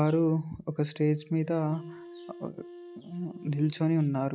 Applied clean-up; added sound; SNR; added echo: neural mask model RNNoise.